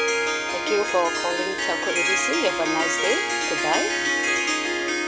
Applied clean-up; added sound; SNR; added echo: none; Harp; -4 dB; none.